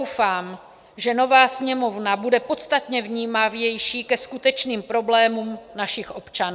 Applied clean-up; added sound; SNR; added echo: none; none; none; none.